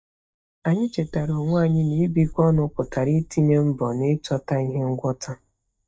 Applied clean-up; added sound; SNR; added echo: neural mask model DeepFilterNet 3.